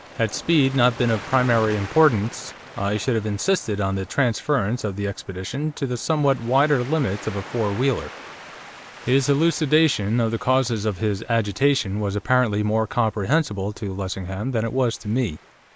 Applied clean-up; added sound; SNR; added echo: none; Waves, surf; 19 dB; none.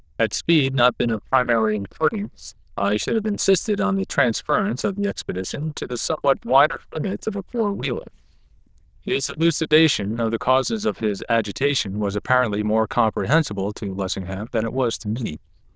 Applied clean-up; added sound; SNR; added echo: neural diffusion model UNIVERSE++.